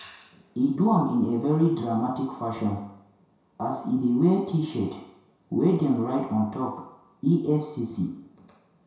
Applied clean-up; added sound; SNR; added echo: none; none; none; reverberation time 0.7 s.